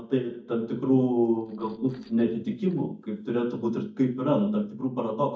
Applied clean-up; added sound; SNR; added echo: neural mask model DeepFilterNet 3.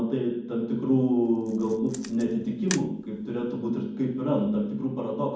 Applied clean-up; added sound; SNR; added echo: none; Camera; 16 dB; reverberation time 1.2 s.